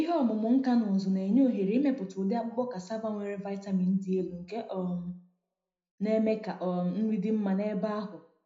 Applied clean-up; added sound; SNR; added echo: none; none; none; reverberation time 0.5 s.